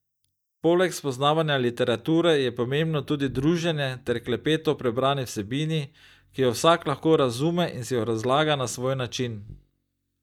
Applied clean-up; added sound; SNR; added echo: neural mask model DeepFilterNet 3.